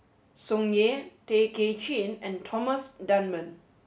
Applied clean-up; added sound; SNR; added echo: none; none; none; none.